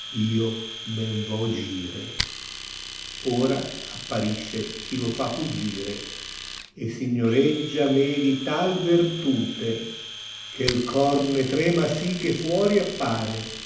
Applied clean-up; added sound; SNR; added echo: none; Domestic sounds, home sounds; 11 dB; reverberation time 0.8 s.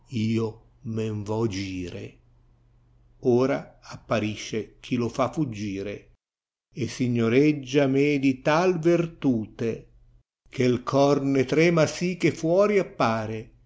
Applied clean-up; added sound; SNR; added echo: none; none; none; none.